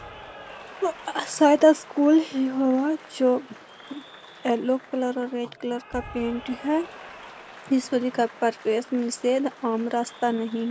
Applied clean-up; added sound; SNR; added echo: none; Applause / Cheering; 19 dB; none.